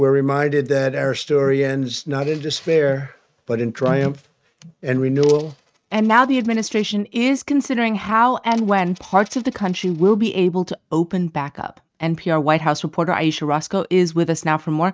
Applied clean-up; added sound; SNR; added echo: neural mask model RNNoise.